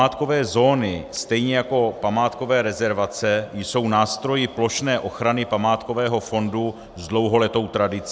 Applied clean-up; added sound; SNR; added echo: none; none; none; none.